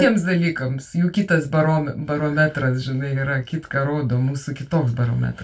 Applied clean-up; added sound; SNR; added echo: none; none; none; reverberation time 0.2 s.